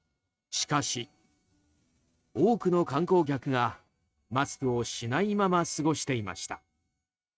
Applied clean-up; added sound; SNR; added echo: neural mask model RNNoise.